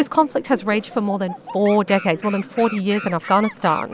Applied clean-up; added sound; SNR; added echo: none; Animal; 16 dB; none.